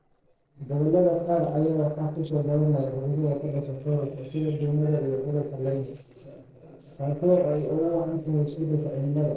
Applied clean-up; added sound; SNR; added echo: neural separator model SepFormer DNS4.